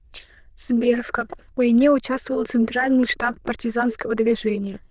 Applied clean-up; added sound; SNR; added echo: neural diffusion model UNIVERSE++.